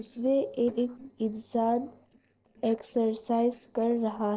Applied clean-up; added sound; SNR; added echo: neural separator model SepFormer DNS4.